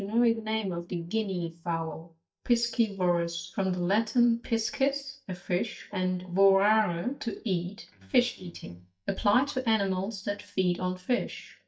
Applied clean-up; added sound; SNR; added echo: neural mask model DeepFilterNet 3.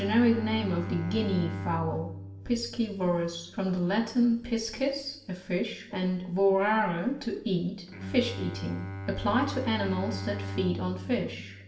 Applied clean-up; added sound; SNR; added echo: none; Bowed string instrument; 10 dB; reverberation time 0.9 s.